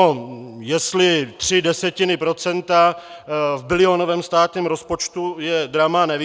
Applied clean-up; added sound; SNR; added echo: none; none; none; none.